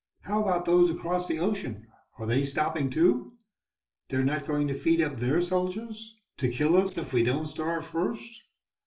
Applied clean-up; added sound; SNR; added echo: neural separator model SepFormer DNS4.